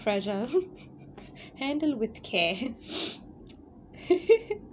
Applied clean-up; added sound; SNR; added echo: none; none; none; none.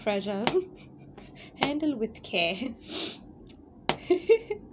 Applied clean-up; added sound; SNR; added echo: none; Explosion; 7 dB; none.